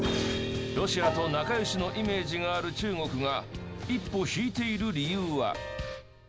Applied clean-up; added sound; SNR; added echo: none; Piano; 6 dB; none.